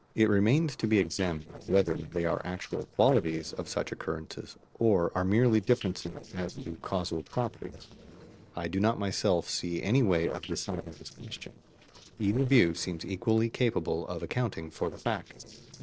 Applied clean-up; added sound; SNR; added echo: neural separator model SepFormer DNS4.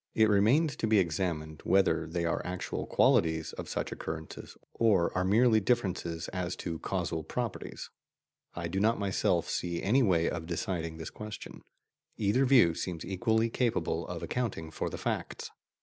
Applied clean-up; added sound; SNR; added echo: none; none; none; none.